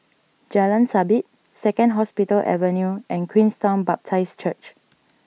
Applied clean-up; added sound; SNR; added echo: none; none; none; none.